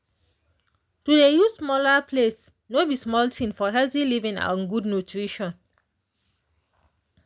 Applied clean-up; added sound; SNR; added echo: none; none; none; none.